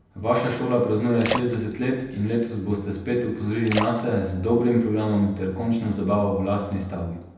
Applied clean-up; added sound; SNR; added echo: none; Splash, splatter; 11 dB; reverberation time 0.9 s.